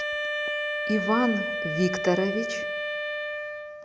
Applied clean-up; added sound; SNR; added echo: none; Wind instrument, woodwind instrument; 1 dB; none.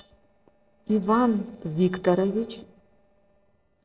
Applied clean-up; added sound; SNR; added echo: neural separator model SepFormer DNS4.